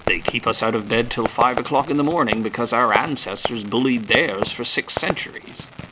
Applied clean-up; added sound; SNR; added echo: none; Fireworks; 8 dB; none.